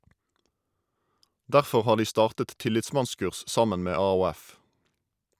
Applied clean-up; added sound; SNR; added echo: none; none; none; none.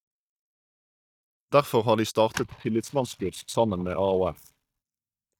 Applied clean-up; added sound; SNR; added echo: neural mask model DeepFilterNet 3.